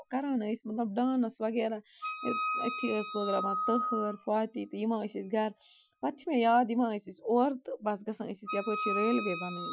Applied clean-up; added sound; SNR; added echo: classical method Wiener filter.